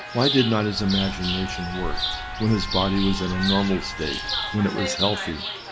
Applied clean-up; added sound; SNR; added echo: none; Chirp, tweet + Bird; 4 dB; none.